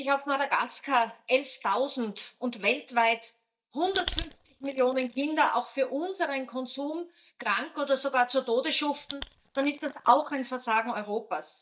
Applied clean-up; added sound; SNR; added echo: neural mask model DeepFilterNet 3.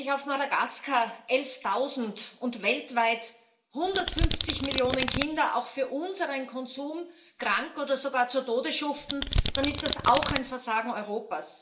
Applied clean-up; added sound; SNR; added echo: none; Domestic sounds, home sounds; 0 dB; reverberation time 0.4 s.